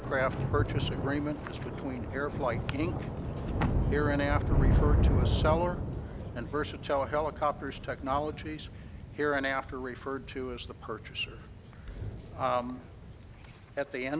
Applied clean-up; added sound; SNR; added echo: none; Thunder / Rain; -2 dB; none.